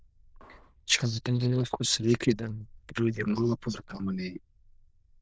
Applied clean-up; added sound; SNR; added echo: neural diffusion model UNIVERSE++.